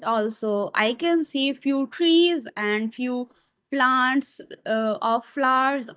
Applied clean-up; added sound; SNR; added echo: neural mask model DeepFilterNet 3.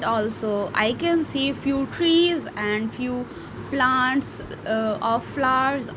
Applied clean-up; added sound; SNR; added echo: none; none; none; none.